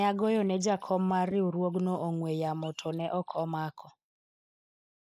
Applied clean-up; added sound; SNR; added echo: neural mask model Resemble Enhance denoiser.